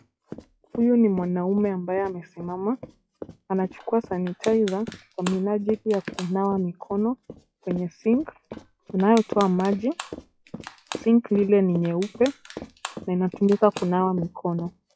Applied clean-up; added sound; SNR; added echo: classical method log-MMSE.